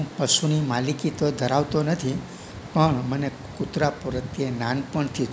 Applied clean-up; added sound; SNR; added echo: none; none; none; none.